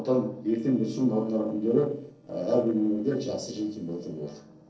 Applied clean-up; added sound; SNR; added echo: neural separator model SepFormer DNS4.